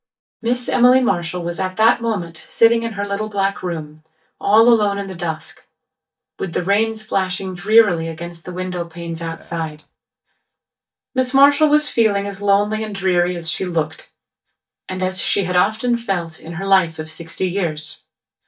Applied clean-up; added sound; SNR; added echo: neural mask model DeepFilterNet 3.